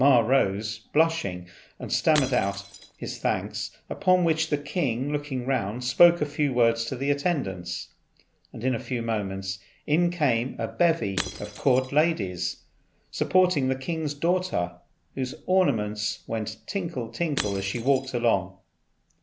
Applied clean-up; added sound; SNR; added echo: none; Shatter / Crushing; 12 dB; none.